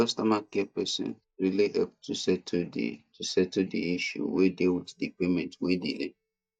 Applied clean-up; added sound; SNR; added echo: neural mask model DeepFilterNet 3.